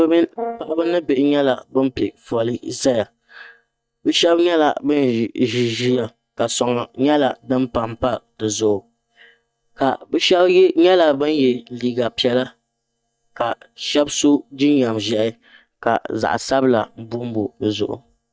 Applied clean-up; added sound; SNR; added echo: neural mask model DeepFilterNet 3.